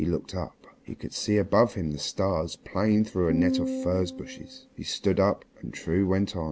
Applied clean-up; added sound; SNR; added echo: none; Piano; 4 dB; none.